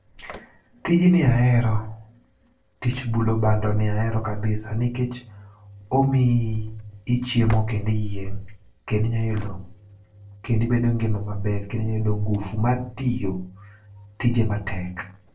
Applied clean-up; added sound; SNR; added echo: neural separator model SepFormer DNS4.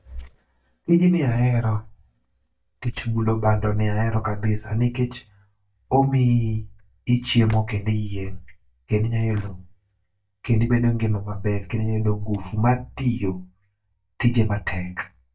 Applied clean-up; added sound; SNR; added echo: neural mask model DeepFilterNet 3.